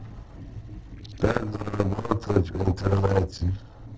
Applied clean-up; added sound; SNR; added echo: neural separator model SepFormer DNS4.